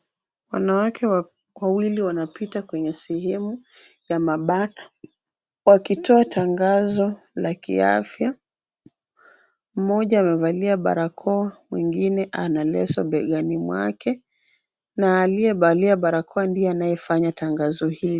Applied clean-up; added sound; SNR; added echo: none; none; none; none.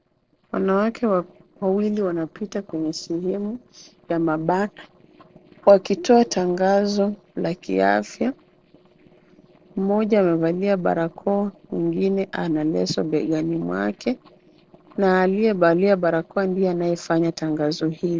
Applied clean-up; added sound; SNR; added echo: neural separator model SepFormer DNS4.